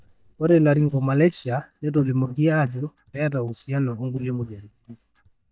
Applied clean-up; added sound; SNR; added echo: neural mask model DeepFilterNet 3.